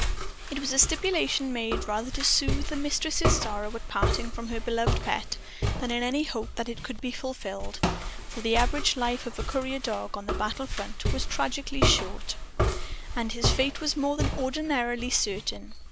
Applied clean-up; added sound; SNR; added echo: none; Walk, footsteps; 0 dB; none.